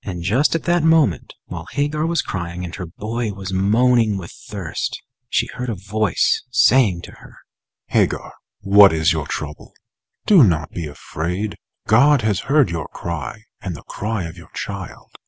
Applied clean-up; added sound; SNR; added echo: none; none; none; none.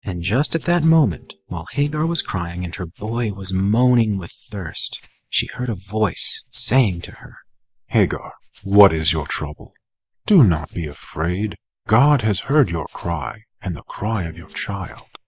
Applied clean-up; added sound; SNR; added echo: neural mask model DeepFilterNet 3.